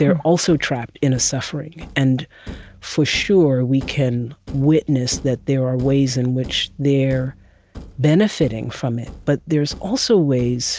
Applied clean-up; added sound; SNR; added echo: none; Thump, thud; 20 dB; none.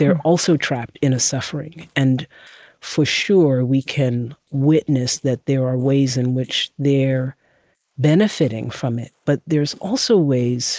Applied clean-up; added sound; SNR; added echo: neural mask model Resemble Enhance denoiser.